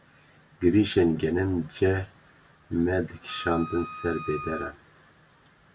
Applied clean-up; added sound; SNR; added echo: none; Wind instrument, woodwind instrument; 12 dB; none.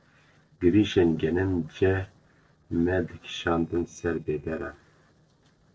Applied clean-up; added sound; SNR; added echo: neural separator model SepFormer DNS4.